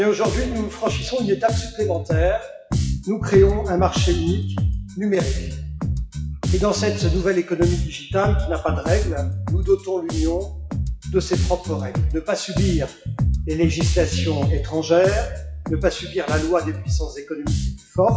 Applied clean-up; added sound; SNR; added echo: classical method WPE with log-MMSE.